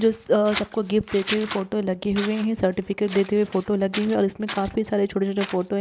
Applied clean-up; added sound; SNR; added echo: none; Scissors; 14 dB; none.